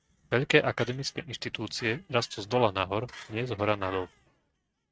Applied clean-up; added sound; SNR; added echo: neural mask model RNNoise.